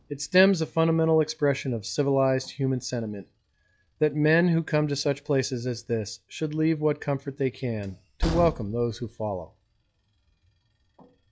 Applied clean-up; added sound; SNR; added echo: classical method log-MMSE.